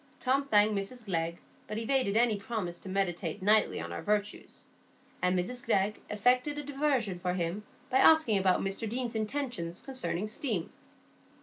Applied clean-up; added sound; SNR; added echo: none; none; none; none.